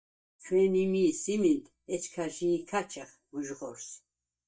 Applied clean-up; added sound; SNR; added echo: neural mask model DeepFilterNet 3.